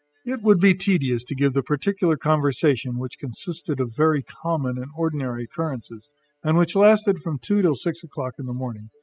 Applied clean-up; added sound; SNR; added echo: classical method spectral subtraction.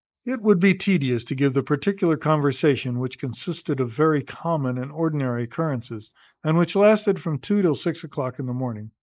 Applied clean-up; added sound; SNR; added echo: neural mask model Resemble Enhance denoiser.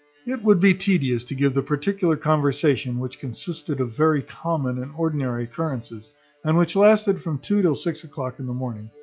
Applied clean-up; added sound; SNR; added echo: classical method log-MMSE.